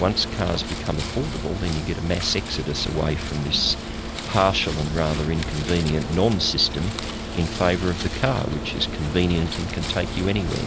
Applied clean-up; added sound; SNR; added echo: none; Wind; 6 dB; none.